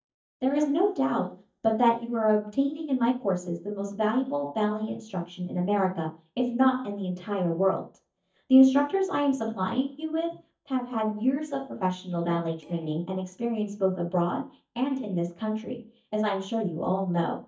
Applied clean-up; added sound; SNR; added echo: neural mask model DeepFilterNet 3.